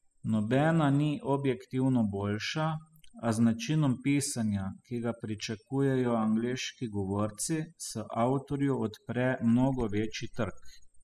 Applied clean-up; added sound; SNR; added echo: classical method spectral subtraction.